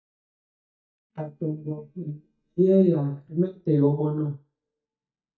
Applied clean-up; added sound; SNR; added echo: neural mask model DeepFilterNet 3.